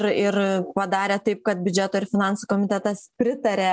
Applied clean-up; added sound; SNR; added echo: none; none; none; none.